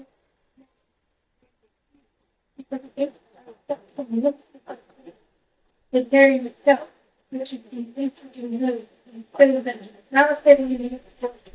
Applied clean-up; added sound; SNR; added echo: neural mask model DeepFilterNet 3.